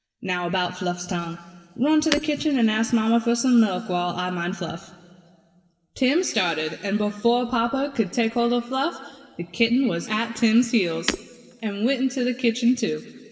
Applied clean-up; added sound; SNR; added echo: none; Shatter; 11 dB; reverberation time 2.0 s.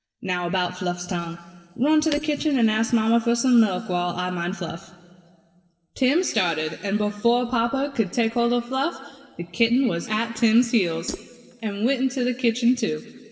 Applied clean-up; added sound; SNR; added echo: neural separator model SepFormer DNS4.